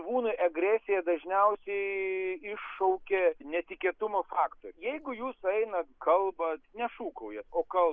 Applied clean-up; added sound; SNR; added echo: none; none; none; none.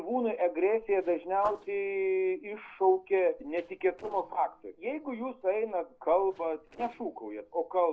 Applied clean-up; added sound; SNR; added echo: neural separator model SepFormer DNS4.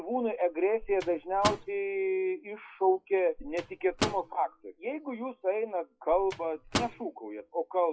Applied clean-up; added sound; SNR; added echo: classical method WPE with log-MMSE.